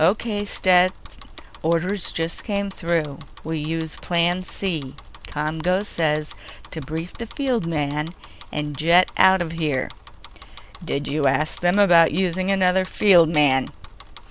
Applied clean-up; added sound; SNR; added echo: none; Bicycle; 17 dB; none.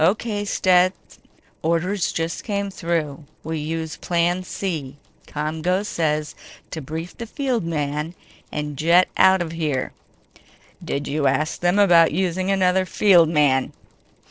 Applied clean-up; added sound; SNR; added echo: neural separator model SepFormer DNS4.